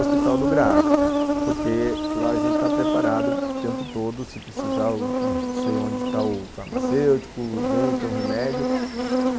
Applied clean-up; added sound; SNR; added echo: none; Insect; -4 dB; none.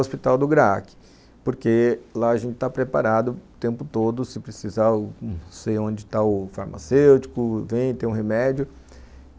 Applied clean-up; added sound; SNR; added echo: none; none; none; none.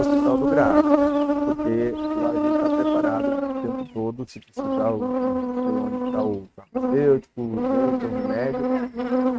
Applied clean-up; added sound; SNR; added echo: neural mask model RNNoise.